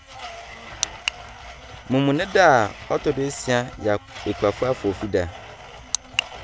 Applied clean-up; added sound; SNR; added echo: none; Domestic sounds, home sounds; 15 dB; none.